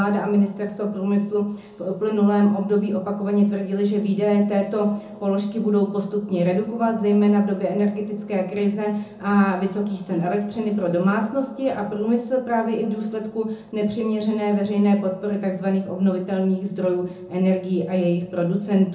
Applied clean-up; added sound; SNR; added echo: none; none; none; reverberation time 0.6 s.